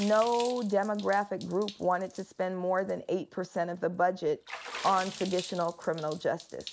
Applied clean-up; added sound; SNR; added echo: none; Water / Splash, splatter; 16 dB; none.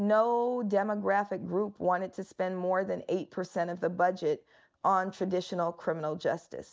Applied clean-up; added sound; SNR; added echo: none; none; none; none.